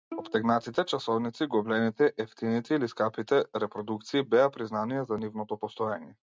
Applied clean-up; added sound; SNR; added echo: neural mask model RNNoise.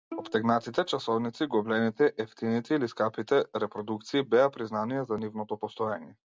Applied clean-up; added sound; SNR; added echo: none; Bowed string instrument; 19 dB; none.